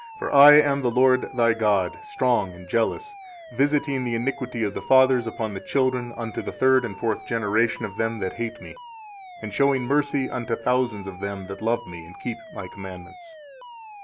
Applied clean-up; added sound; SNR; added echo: none; Alarm; 17 dB; none.